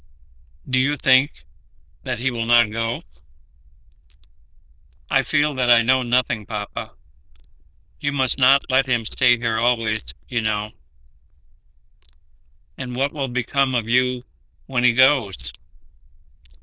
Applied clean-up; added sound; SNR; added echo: neural diffusion model UNIVERSE++.